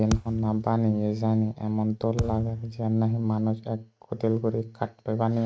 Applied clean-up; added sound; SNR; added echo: neural mask model RNNoise.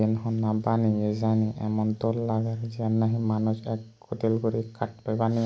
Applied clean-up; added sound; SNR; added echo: none; none; none; none.